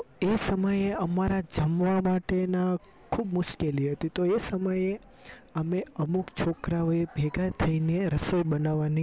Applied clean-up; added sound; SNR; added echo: none; none; none; none.